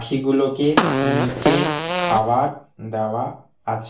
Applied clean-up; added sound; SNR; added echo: none; Fart; -2 dB; reverberation time 0.4 s.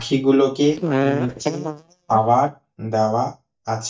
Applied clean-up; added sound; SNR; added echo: neural mask model DeepFilterNet 3.